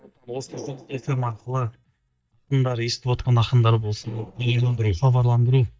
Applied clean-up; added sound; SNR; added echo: neural mask model DeepFilterNet 3.